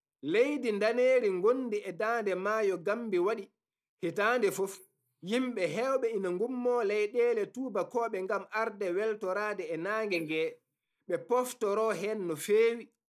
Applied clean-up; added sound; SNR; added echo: neural mask model Resemble Enhance denoiser.